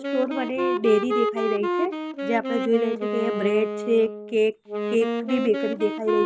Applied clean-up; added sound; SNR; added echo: none; Wind instrument, woodwind instrument; 3 dB; none.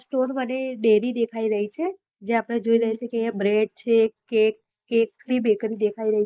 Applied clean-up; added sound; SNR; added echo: neural mask model Resemble Enhance denoiser.